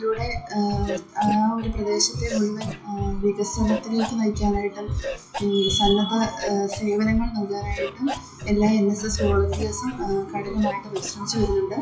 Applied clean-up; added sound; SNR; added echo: classical method WPE with log-MMSE.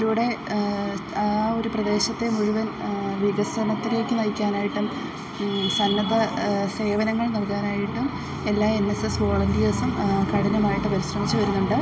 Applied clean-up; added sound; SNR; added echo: none; none; none; none.